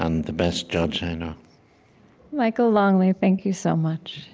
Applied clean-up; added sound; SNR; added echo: none; none; none; none.